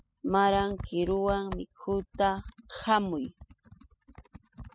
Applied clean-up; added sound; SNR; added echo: classical method spectral subtraction.